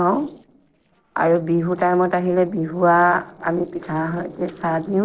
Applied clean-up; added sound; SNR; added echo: neural separator model SepFormer DNS4.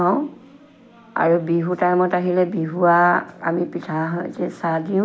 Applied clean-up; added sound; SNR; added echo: none; none; none; none.